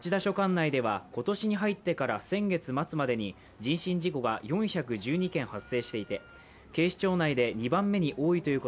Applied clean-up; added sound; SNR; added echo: none; none; none; none.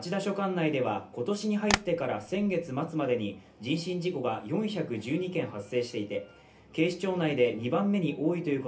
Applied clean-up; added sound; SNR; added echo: none; Tap; 5 dB; reverberation time 0.3 s.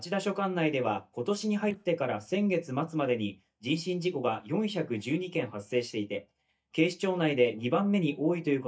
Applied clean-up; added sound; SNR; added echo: neural mask model DeepFilterNet 3.